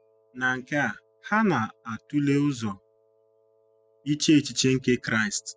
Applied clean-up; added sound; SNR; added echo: classical method spectral subtraction.